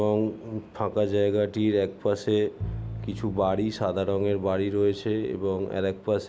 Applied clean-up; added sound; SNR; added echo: none; Bowed string instrument; 13 dB; none.